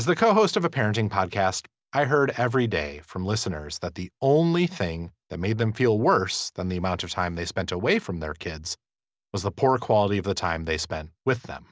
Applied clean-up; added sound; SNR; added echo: none; none; none; none.